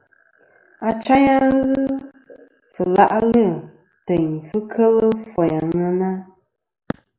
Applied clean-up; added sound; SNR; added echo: none; none; none; none.